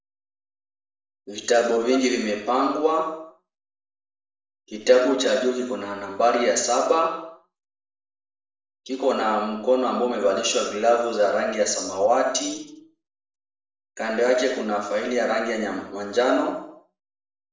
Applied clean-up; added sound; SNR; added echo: neural separator model SepFormer DNS4.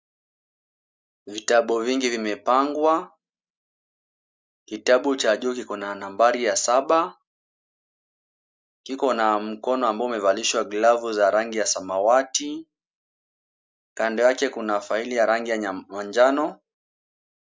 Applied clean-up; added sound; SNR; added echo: none; none; none; none.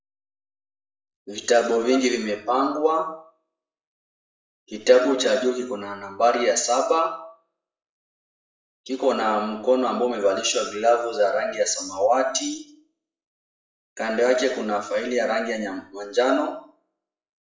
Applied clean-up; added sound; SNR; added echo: classical method WPE with log-MMSE.